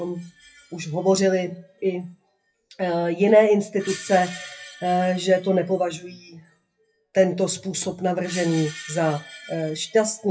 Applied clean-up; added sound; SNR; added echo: classical method WPE with log-MMSE.